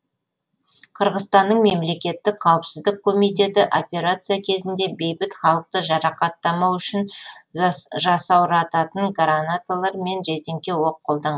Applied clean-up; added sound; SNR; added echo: none; none; none; none.